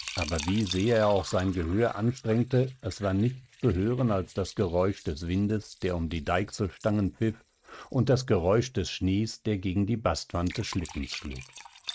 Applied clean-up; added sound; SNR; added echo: neural mask model RNNoise.